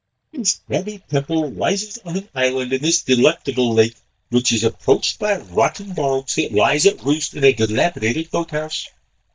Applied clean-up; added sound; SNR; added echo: neural mask model DeepFilterNet 3.